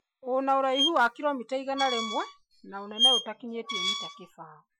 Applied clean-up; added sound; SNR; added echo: classical method Wiener filter.